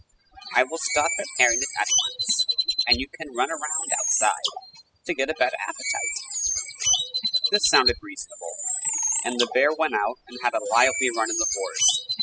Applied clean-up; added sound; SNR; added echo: classical method spectral subtraction.